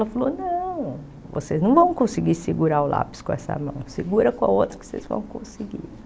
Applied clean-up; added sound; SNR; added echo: none; none; none; none.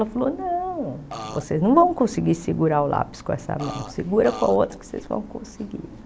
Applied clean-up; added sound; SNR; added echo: none; Burping, eructation; 11 dB; none.